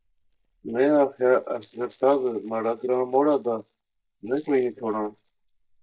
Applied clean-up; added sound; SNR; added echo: neural mask model DeepFilterNet 3.